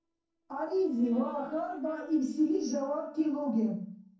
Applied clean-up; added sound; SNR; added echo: neural separator model SepFormer DNS4.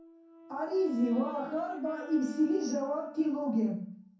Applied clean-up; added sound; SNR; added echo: none; Brass instrument; 17 dB; reverberation time 0.6 s.